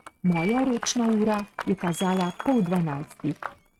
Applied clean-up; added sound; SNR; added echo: neural mask model RNNoise.